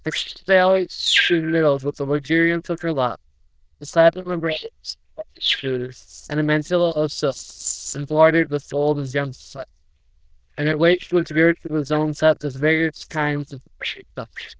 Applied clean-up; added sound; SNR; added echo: neural diffusion model UNIVERSE++.